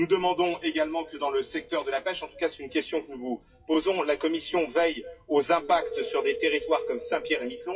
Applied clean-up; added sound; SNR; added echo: classical method WPE with log-MMSE.